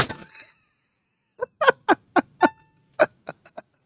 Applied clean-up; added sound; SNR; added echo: neural mask model RNNoise.